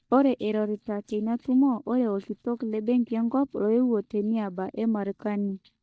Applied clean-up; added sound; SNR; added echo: neural mask model DeepFilterNet 3.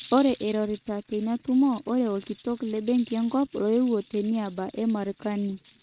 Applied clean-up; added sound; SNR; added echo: neural mask model RNNoise.